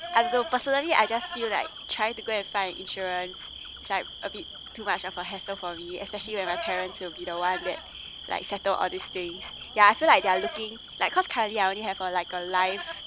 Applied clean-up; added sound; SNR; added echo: none; Livestock, farm animals, working animals + Cricket; 11 dB; none.